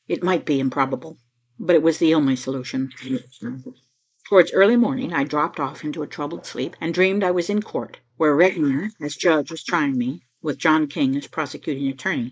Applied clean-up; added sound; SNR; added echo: neural mask model Resemble Enhance denoiser.